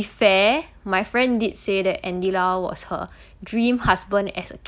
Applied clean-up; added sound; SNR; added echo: none; none; none; none.